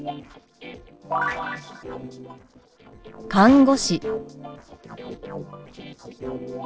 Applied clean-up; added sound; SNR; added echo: neural separator model SepFormer DNS4.